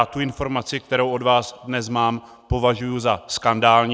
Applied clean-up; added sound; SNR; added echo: none; none; none; none.